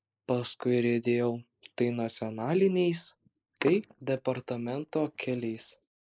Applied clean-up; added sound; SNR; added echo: neural mask model Resemble Enhance denoiser.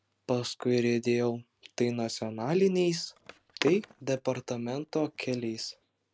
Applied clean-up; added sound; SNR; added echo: none; Skateboard; 16 dB; none.